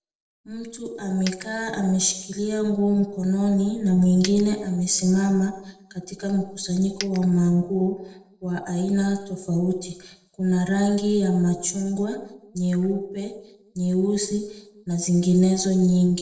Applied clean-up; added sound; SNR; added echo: neural separator model SepFormer DNS4.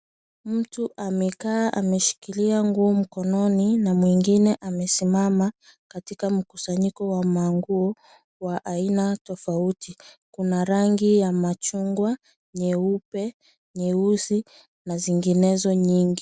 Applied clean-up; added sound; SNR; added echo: none; none; none; none.